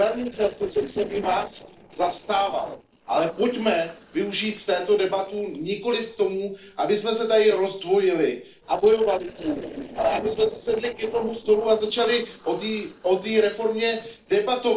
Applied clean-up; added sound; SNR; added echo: neural separator model SepFormer DNS4.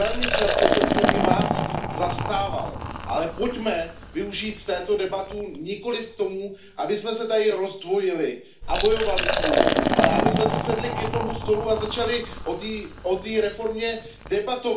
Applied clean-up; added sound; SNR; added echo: none; Liquid; 0 dB; reverberation time 0.4 s.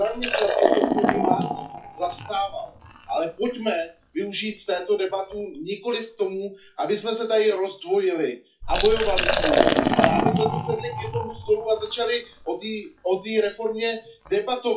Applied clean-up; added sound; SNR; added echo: classical method WPE with log-MMSE.